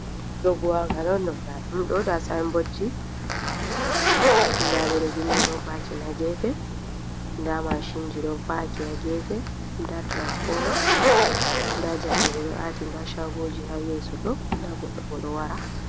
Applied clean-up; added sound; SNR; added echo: none; Zipper (clothing); -4 dB; none.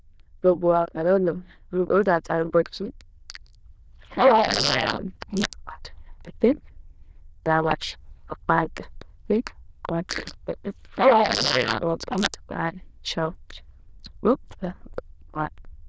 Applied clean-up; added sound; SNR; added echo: neural diffusion model UNIVERSE++.